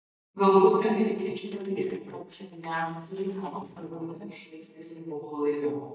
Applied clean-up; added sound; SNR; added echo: neural mask model DeepFilterNet 3.